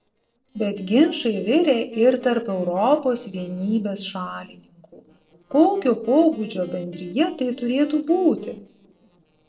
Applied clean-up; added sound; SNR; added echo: neural separator model SepFormer DNS4.